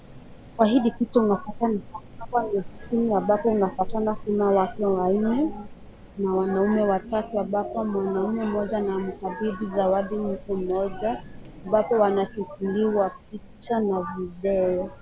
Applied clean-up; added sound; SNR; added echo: none; Rain; 16 dB; none.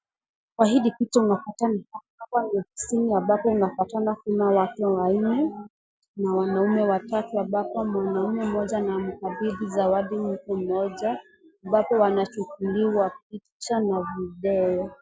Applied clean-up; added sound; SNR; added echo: none; none; none; none.